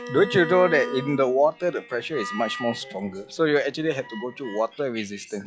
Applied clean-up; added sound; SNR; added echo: classical method log-MMSE.